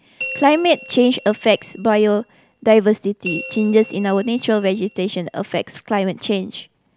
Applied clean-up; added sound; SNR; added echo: none; Bell; 14 dB; none.